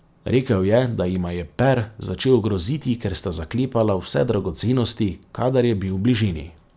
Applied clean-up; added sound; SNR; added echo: none; none; none; none.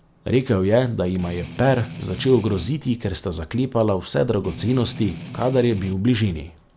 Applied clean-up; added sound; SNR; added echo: none; Strum; 13 dB; none.